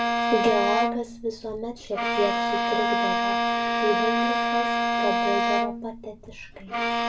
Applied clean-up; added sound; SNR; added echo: none; Bowed string instrument; -5 dB; reverberation time 0.2 s.